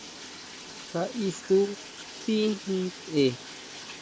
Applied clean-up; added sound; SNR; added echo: none; Bathtub (filling or washing); 13 dB; none.